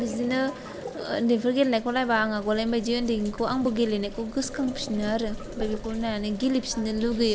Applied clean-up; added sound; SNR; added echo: none; Sink (filling or washing) + Thunder; 13 dB; none.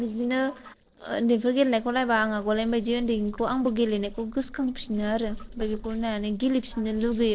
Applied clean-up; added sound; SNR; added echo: neural separator model SepFormer DNS4.